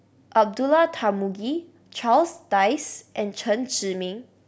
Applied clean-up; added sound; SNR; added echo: none; none; none; none.